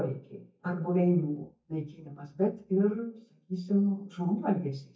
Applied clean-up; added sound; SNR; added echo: neural mask model DeepFilterNet 3.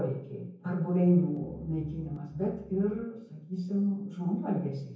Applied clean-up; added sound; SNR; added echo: none; Piano; 18 dB; reverberation time 0.9 s.